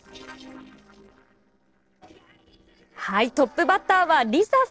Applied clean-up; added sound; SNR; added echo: neural separator model SepFormer DNS4.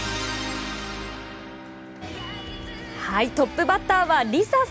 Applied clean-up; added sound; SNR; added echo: none; Bowed string instrument; 15 dB; none.